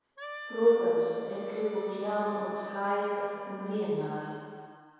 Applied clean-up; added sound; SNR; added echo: none; Wind instrument, woodwind instrument; 16 dB; reverberation time 2.2 s.